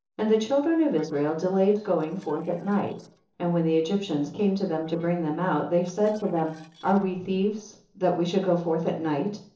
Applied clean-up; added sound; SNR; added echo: neural separator model SepFormer DNS4.